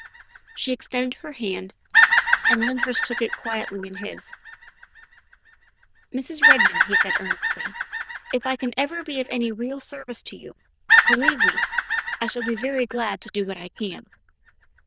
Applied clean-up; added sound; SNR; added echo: neural diffusion model UNIVERSE++.